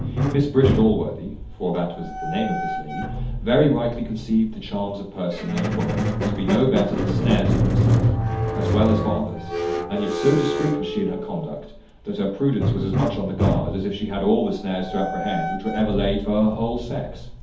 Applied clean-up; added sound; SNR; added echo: none; Squeak; 1 dB; reverberation time 0.6 s.